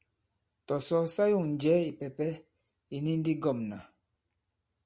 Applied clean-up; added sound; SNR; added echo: none; none; none; none.